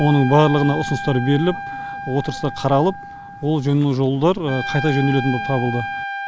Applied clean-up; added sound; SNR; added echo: none; Trumpet; 9 dB; none.